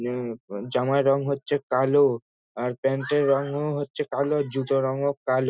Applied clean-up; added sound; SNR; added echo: none; none; none; none.